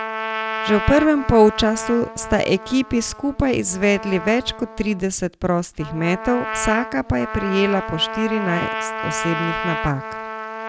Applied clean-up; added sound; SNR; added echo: none; Trumpet; 8 dB; none.